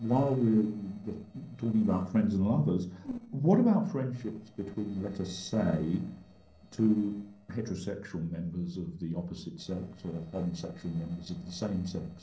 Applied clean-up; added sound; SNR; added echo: neural separator model SepFormer DNS4.